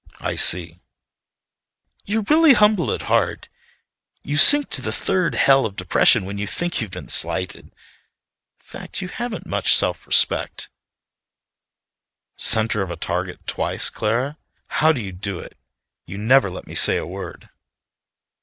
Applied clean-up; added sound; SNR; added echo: none; none; none; none.